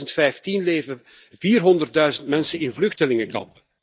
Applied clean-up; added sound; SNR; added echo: neural mask model DeepFilterNet 3.